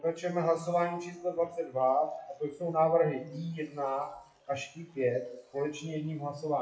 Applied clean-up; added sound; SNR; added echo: classical method WPE with log-MMSE.